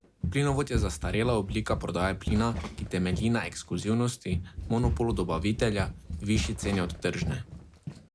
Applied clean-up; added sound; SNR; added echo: none; Run; 6 dB; none.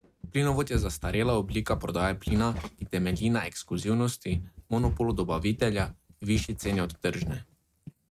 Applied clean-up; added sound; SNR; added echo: neural mask model RNNoise.